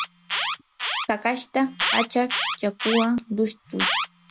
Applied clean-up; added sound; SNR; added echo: none; Alarm; 2 dB; none.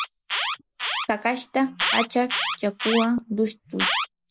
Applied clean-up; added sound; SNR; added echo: neural mask model Resemble Enhance denoiser.